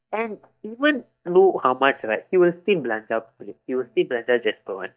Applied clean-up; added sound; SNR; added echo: neural mask model DeepFilterNet 3.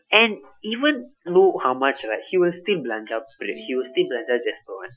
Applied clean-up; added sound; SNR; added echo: classical method Wiener filter.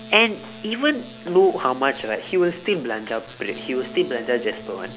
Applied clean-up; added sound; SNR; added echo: none; Wind instrument, woodwind instrument; 19 dB; none.